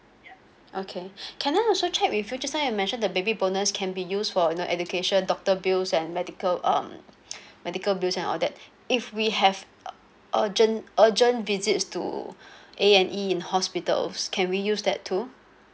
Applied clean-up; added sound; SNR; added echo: none; none; none; none.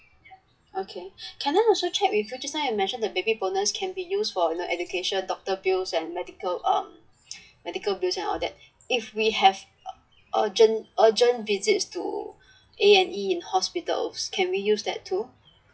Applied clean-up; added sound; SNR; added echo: classical method WPE with log-MMSE.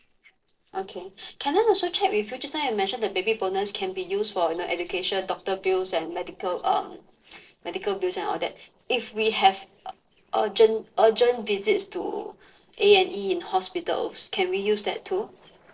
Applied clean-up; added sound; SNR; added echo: neural separator model SepFormer DNS4.